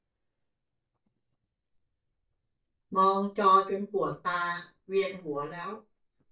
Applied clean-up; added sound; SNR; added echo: neural mask model DeepFilterNet 3.